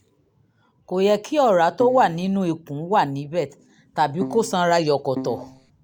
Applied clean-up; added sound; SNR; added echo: none; Keyboard (musical); 11 dB; none.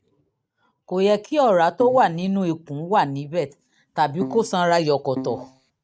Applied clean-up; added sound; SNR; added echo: neural mask model RNNoise.